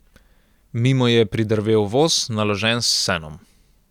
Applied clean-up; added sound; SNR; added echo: none; none; none; none.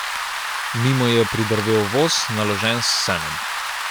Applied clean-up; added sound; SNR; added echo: none; Rain; 4 dB; none.